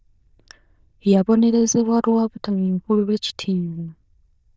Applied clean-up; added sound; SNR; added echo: neural diffusion model UNIVERSE++.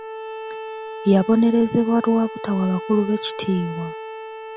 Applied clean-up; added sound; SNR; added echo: none; Bowed string instrument; 12 dB; none.